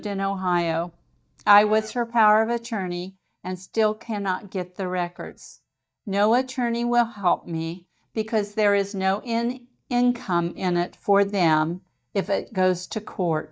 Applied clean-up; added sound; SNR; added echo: neural mask model DeepFilterNet 3.